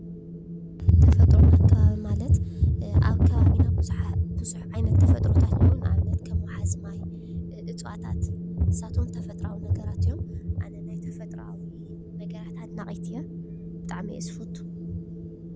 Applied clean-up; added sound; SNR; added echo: none; Wind; 13 dB; none.